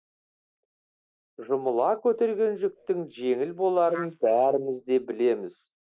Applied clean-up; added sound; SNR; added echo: neural mask model Resemble Enhance denoiser.